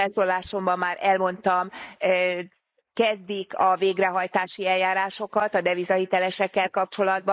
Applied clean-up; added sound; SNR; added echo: neural mask model Resemble Enhance denoiser.